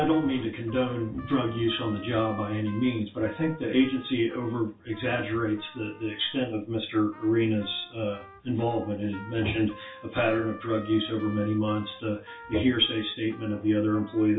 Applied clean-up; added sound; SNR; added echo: none; Trumpet; 20 dB; reverberation time 0.3 s.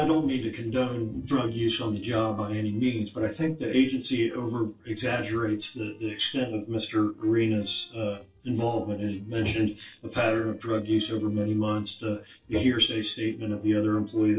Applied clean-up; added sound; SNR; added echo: neural separator model SepFormer DNS4.